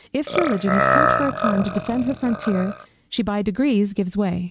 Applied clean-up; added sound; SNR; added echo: neural mask model RNNoise.